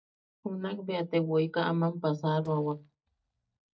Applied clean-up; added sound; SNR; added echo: neural mask model DeepFilterNet 3.